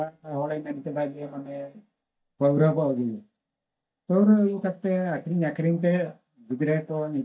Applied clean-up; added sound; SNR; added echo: neural mask model DeepFilterNet 3.